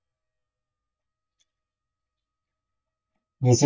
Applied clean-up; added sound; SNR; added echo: neural mask model DeepFilterNet 3.